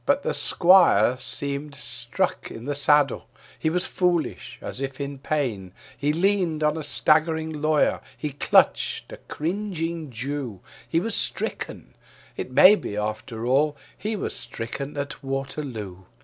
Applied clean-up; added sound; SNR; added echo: none; none; none; none.